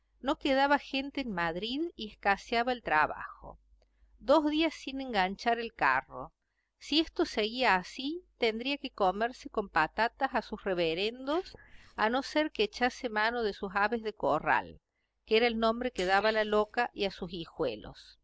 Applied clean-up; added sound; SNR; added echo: neural mask model Resemble Enhance denoiser.